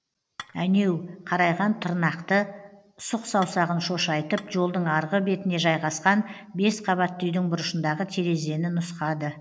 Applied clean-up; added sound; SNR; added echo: none; Dishes, pots, and pans / Chink, clink; 18 dB; none.